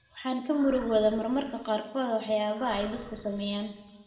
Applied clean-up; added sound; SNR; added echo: none; Animal; 19 dB; reverberation time 0.9 s.